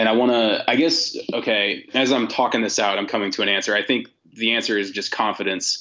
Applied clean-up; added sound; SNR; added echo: none; none; none; none.